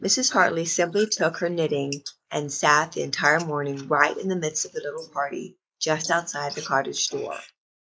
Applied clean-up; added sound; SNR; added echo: neural mask model Resemble Enhance denoiser.